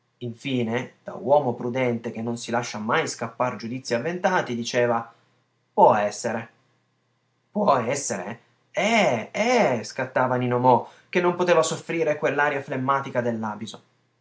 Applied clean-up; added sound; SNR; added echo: none; none; none; none.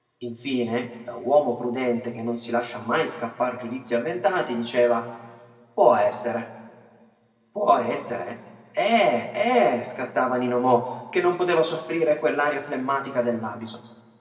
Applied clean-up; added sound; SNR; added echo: none; none; none; reverberation time 2.1 s.